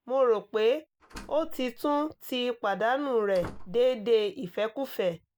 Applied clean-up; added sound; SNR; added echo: none; Slam; 16 dB; none.